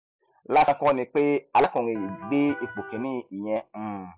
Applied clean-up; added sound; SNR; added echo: classical method log-MMSE.